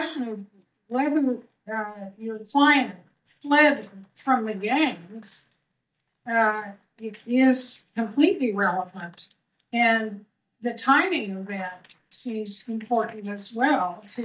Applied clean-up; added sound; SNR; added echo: neural mask model DeepFilterNet 3.